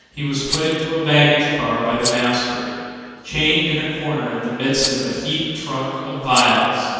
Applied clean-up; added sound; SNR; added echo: none; Rattle; 11 dB; reverberation time 2.1 s.